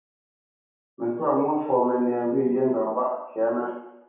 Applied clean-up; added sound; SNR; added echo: none; none; none; reverberation time 0.8 s.